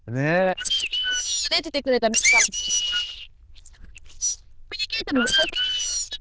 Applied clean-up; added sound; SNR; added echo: neural diffusion model UNIVERSE++.